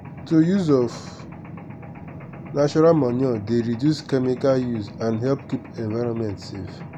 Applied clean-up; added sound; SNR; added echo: none; Mechanisms; 15 dB; none.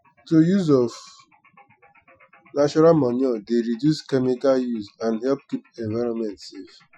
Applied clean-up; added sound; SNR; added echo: classical method Wiener filter.